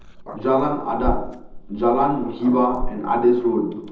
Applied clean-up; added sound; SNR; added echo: none; Growling; 8 dB; reverberation time 0.8 s.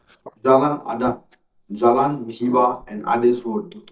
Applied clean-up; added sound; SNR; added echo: neural mask model DeepFilterNet 3.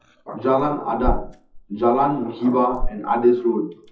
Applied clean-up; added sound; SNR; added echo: classical method WPE with log-MMSE.